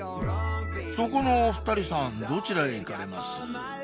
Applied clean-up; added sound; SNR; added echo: none; none; none; none.